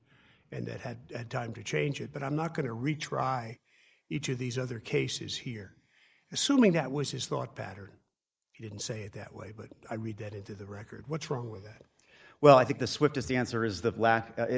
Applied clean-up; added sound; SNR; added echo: neural mask model Resemble Enhance denoiser.